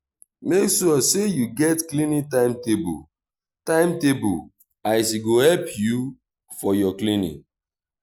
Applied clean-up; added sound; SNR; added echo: none; none; none; none.